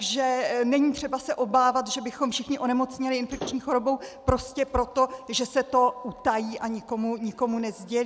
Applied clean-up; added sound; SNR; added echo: none; Slam / Wood; 11 dB; none.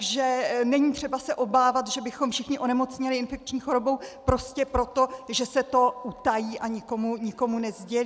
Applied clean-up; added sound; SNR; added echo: none; none; none; none.